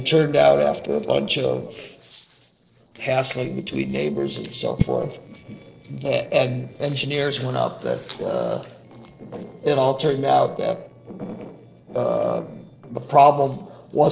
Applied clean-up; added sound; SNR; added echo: neural separator model SepFormer DNS4.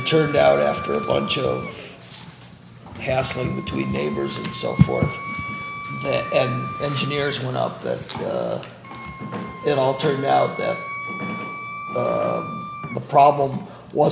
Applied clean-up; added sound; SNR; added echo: none; Wind instrument, woodwind instrument; 12 dB; none.